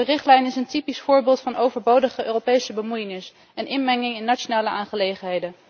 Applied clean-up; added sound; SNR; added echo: none; none; none; none.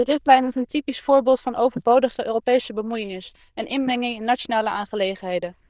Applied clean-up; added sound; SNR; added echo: neural diffusion model UNIVERSE++.